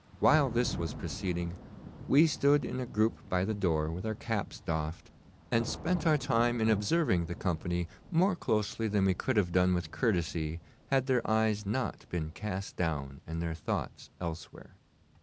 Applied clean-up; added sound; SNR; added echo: none; Thunder / Rain; 15 dB; none.